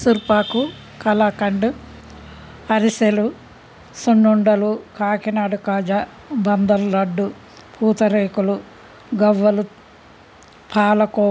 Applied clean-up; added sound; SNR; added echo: none; none; none; none.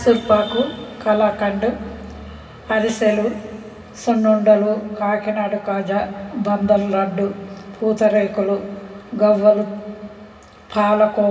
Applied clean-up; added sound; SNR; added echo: none; none; none; reverberation time 2.3 s.